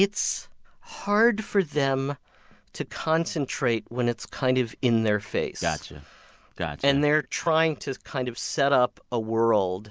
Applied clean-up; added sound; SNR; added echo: none; none; none; none.